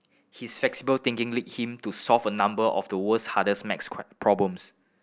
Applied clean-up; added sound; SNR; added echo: none; none; none; none.